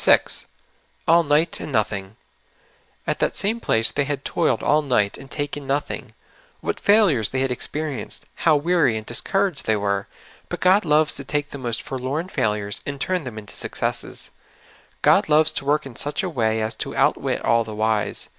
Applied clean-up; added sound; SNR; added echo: none; none; none; none.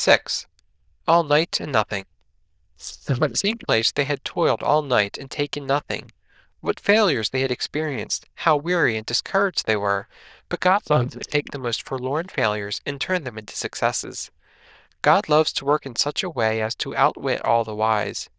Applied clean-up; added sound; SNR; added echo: neural diffusion model UNIVERSE++.